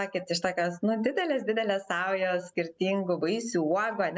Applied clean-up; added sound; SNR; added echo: none; none; none; none.